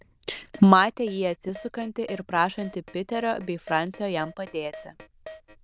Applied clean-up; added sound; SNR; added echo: neural diffusion model UNIVERSE++.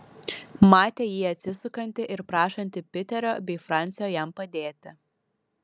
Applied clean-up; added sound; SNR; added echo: none; none; none; none.